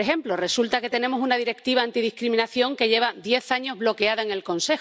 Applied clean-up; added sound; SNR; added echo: none; none; none; none.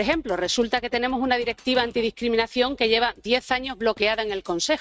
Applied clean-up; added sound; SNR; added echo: neural mask model RNNoise.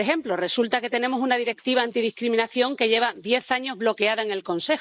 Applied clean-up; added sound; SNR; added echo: neural mask model Resemble Enhance denoiser.